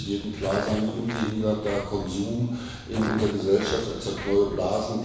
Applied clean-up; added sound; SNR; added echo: none; Fart; 10 dB; reverberation time 1.1 s.